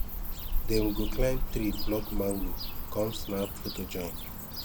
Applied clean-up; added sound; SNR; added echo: none; Cricket / Bird; -2 dB; none.